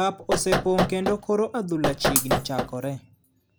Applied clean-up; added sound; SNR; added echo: none; Knock + Shatter; 0 dB; none.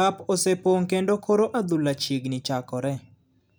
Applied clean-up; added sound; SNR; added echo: none; none; none; none.